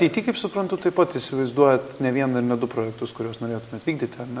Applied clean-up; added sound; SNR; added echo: none; none; none; none.